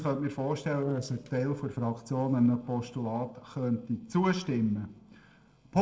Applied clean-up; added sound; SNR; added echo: neural separator model SepFormer DNS4.